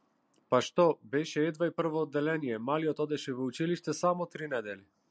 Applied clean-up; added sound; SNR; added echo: none; none; none; none.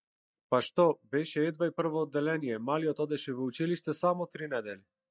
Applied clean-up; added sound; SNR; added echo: neural mask model DeepFilterNet 3.